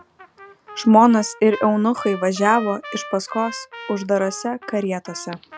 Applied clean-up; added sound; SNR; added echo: none; Trumpet; 17 dB; none.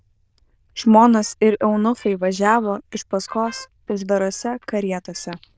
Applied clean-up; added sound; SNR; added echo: neural diffusion model UNIVERSE++.